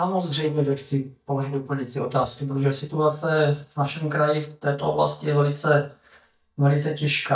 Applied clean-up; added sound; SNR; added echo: neural mask model DeepFilterNet 3.